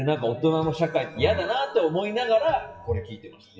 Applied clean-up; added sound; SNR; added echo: classical method WPE with log-MMSE.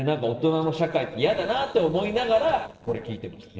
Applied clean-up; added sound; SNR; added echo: neural separator model SepFormer DNS4.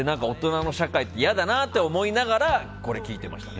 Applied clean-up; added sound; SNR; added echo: none; none; none; none.